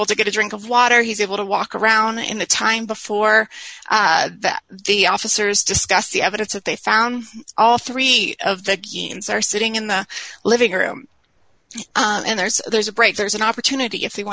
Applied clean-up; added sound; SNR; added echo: none; none; none; none.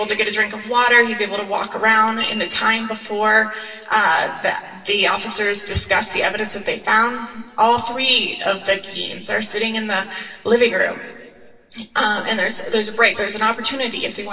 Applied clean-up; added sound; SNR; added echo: none; Glockenspiel; 18 dB; reverberation time 1.8 s.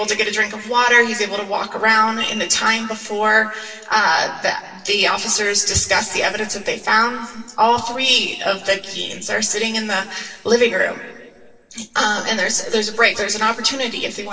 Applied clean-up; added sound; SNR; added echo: neural separator model SepFormer DNS4.